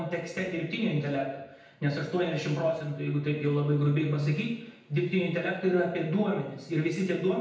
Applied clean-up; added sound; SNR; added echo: none; none; none; reverberation time 0.8 s.